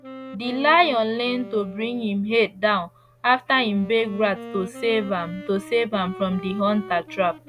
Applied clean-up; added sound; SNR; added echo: none; Wind instrument, woodwind instrument; 16 dB; none.